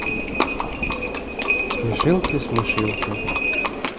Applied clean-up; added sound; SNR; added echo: none; Livestock, farm animals, working animals; -4 dB; none.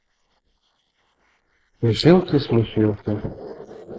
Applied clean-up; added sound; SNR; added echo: neural mask model Resemble Enhance denoiser.